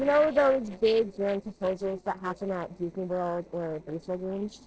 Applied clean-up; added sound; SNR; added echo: neural separator model SepFormer DNS4.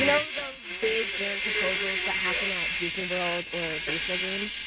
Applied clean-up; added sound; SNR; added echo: neural mask model RNNoise.